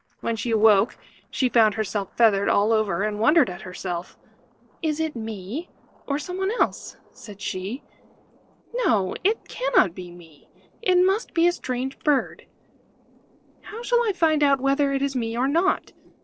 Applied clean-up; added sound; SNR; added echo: neural separator model SepFormer DNS4.